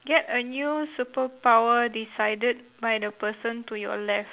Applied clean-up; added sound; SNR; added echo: none; none; none; none.